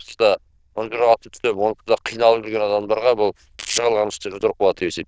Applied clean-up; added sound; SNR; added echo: neural diffusion model UNIVERSE++.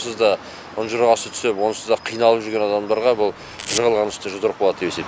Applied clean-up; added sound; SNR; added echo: none; Domestic sounds, home sounds; 11 dB; none.